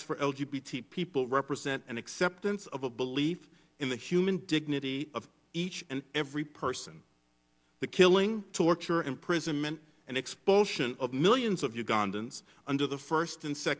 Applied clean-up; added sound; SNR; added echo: none; none; none; none.